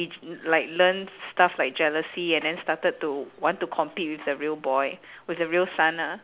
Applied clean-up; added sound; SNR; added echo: none; none; none; none.